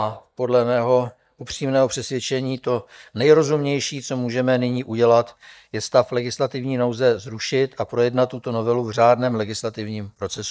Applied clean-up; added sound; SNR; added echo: neural mask model DeepFilterNet 3.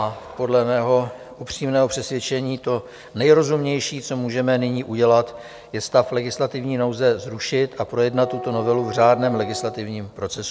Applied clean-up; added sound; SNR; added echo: none; Wind instrument, woodwind instrument; 13 dB; none.